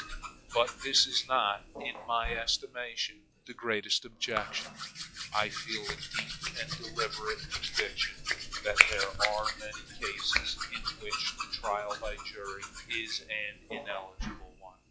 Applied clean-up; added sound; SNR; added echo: classical method log-MMSE.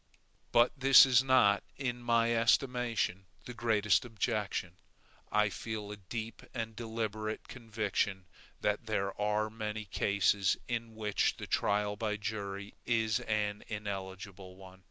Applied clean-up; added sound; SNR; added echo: none; none; none; none.